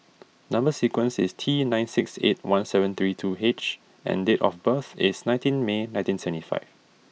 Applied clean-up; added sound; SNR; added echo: none; none; none; none.